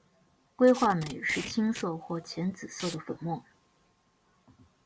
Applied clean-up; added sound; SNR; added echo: none; Packing tape, duct tape; 14 dB; none.